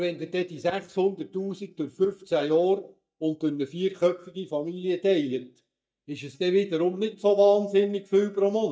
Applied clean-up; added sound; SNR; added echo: neural mask model DeepFilterNet 3.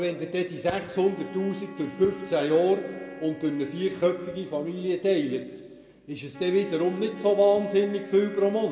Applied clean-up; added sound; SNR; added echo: none; Wind instrument, woodwind instrument; 18 dB; reverberation time 1.3 s.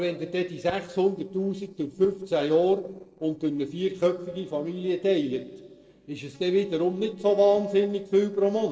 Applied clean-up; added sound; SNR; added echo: neural separator model SepFormer DNS4.